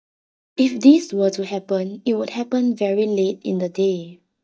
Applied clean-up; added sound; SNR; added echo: neural mask model DeepFilterNet 3.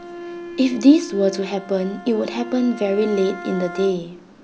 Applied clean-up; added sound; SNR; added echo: none; Bowed string instrument; 14 dB; none.